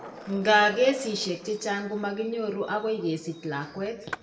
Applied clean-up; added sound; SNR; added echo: none; Skateboard; 18 dB; reverberation time 0.6 s.